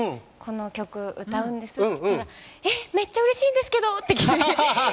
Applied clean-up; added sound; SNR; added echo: none; none; none; none.